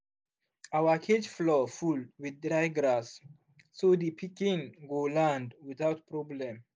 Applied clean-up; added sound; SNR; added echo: none; none; none; none.